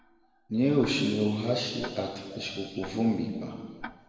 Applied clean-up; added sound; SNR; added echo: none; Tick-tock; 19 dB; reverberation time 1.6 s.